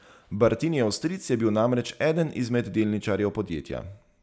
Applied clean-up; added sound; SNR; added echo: none; none; none; none.